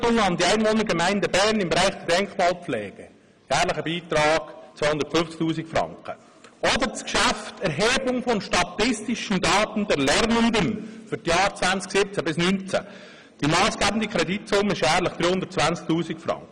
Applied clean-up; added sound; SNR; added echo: none; none; none; none.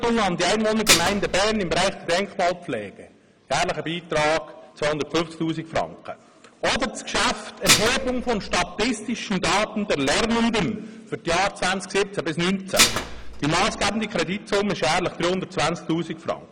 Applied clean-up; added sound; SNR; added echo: none; Dishes, pots, and pans; 0 dB; none.